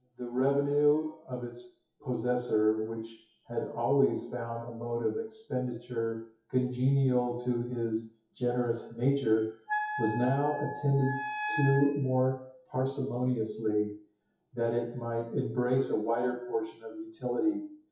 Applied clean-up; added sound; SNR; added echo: classical method WPE with log-MMSE.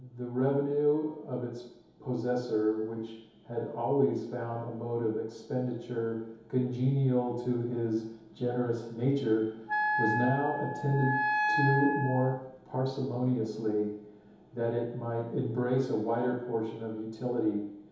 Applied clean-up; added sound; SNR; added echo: none; Wind instrument, woodwind instrument; 0 dB; reverberation time 2.2 s.